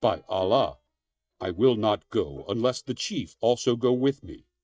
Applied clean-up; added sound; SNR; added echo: neural mask model DeepFilterNet 3.